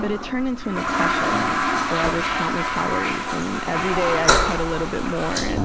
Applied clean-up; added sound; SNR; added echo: none; Toilet flush; -3 dB; none.